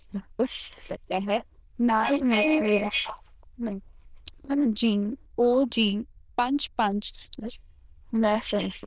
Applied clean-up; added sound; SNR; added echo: neural diffusion model UNIVERSE++.